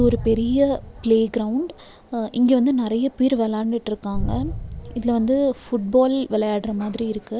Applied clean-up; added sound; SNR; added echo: none; Boom; 12 dB; none.